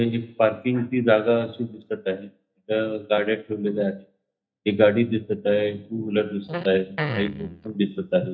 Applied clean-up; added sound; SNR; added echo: neural mask model DeepFilterNet 3.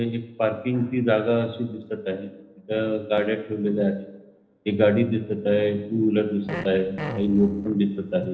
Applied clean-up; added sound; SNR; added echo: neural separator model SepFormer DNS4.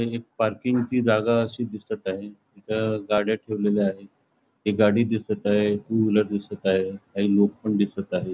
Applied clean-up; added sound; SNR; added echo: none; none; none; none.